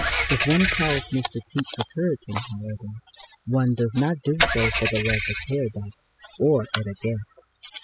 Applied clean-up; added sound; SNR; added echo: classical method spectral subtraction.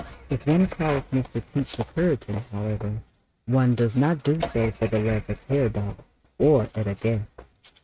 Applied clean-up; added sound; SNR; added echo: neural mask model RNNoise.